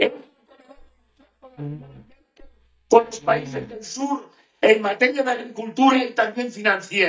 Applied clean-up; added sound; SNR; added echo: neural mask model DeepFilterNet 3.